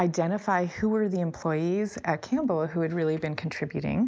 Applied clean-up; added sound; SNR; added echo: none; none; none; none.